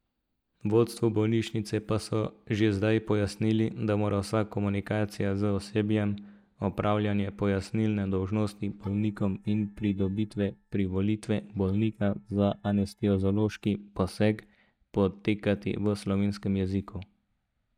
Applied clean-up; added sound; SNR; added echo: neural mask model DeepFilterNet 3.